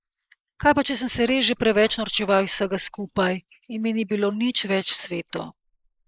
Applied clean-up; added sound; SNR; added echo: neural mask model Resemble Enhance denoiser.